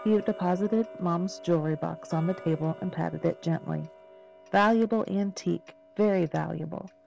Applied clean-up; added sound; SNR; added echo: none; Tick-tock; 18 dB; none.